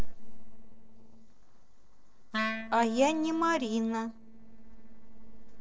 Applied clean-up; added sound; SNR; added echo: neural separator model SepFormer DNS4.